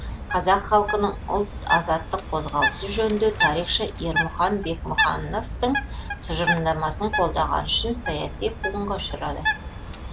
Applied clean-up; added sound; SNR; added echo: none; Bird; 4 dB; none.